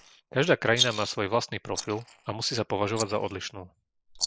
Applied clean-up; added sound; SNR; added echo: neural mask model Resemble Enhance denoiser.